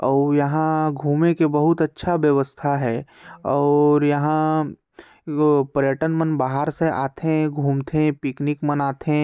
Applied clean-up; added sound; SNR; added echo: none; none; none; none.